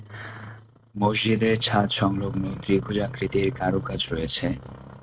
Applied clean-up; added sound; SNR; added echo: neural mask model RNNoise.